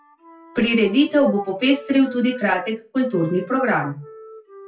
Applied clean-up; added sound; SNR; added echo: classical method WPE with log-MMSE.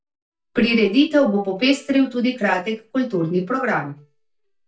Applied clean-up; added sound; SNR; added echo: neural mask model DeepFilterNet 3.